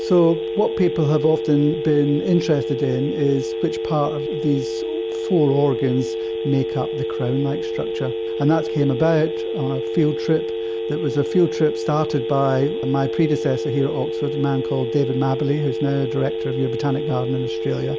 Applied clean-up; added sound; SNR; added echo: none; Telephone; 4 dB; none.